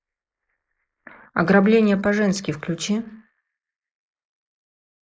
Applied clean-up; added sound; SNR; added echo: neural mask model Resemble Enhance denoiser.